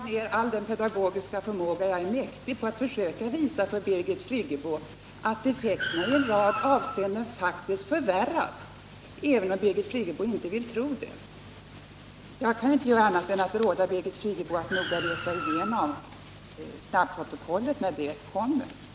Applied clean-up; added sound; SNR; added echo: none; Car; 7 dB; none.